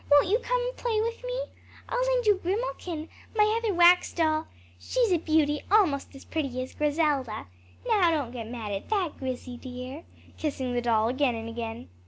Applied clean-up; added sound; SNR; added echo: none; none; none; none.